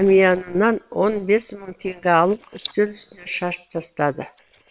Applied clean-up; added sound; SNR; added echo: neural separator model SepFormer WHAM!.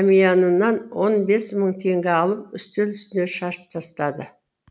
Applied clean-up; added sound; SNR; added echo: none; none; none; none.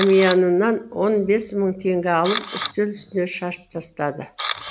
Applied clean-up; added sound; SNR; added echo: none; Camera; 12 dB; none.